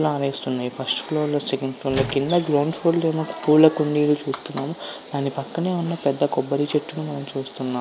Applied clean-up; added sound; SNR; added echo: none; Squeak; 10 dB; none.